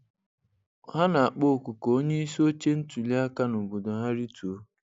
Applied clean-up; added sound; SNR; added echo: none; none; none; none.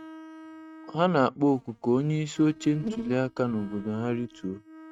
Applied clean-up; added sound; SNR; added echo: neural mask model RNNoise.